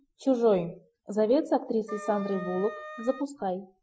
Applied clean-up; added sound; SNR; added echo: classical method Wiener filter.